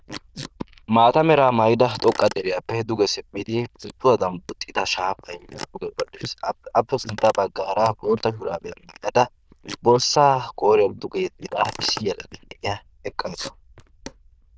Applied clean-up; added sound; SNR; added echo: neural diffusion model UNIVERSE++.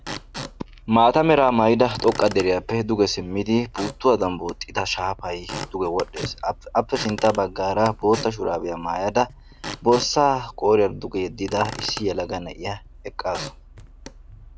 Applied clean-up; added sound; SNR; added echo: none; Squeak / Wood; 15 dB; none.